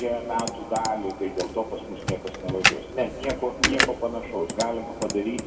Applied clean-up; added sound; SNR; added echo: none; Computer keyboard; 1 dB; reverberation time 1.6 s.